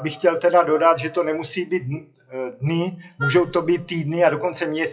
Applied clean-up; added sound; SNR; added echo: classical method WPE with log-MMSE.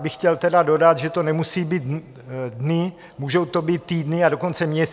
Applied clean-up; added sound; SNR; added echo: none; none; none; none.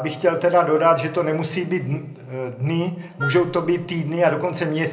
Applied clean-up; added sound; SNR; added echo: none; Wind instrument, woodwind instrument; 12 dB; reverberation time 0.4 s.